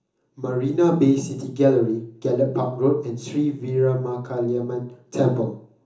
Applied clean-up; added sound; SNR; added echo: none; none; none; reverberation time 0.7 s.